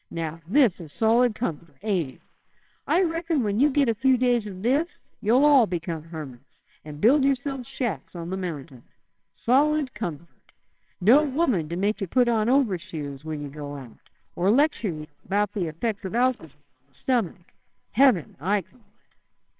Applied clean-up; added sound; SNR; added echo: neural separator model SepFormer WHAMR!.